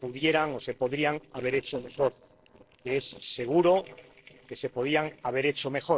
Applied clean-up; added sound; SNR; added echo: neural separator model SepFormer DNS4.